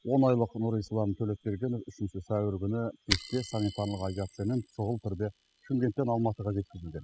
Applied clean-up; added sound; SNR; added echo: classical method spectral subtraction.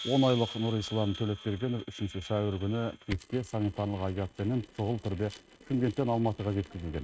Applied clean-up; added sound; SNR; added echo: neural mask model RNNoise.